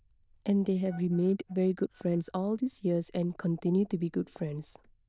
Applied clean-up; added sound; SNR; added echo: neural diffusion model UNIVERSE++.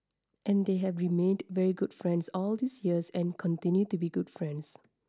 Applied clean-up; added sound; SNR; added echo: none; none; none; none.